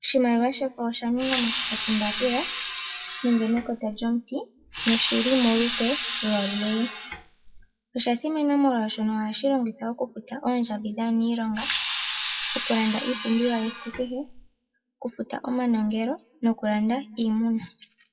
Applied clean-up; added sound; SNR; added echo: classical method WPE with log-MMSE.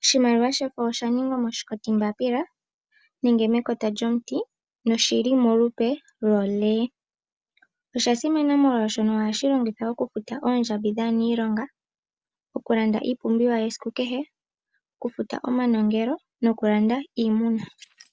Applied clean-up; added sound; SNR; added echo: none; none; none; none.